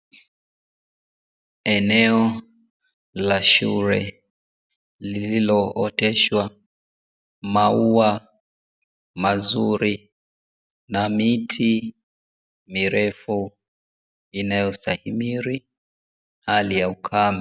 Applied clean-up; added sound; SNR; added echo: none; none; none; none.